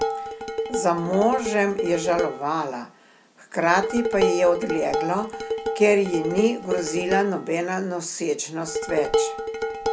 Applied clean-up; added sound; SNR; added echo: none; Dishes, pots, and pans; 5 dB; none.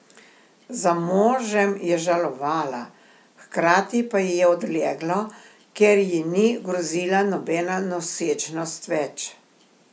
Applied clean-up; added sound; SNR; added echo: none; none; none; none.